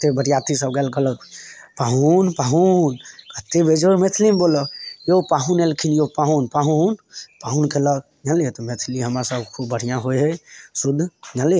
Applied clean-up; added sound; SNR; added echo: none; none; none; none.